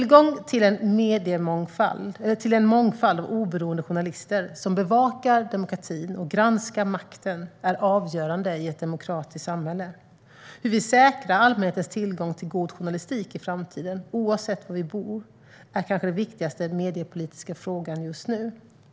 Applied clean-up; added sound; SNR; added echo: none; none; none; none.